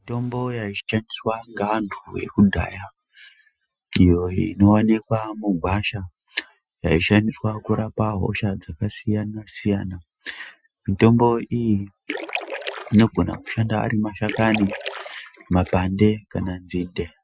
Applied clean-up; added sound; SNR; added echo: classical method Wiener filter.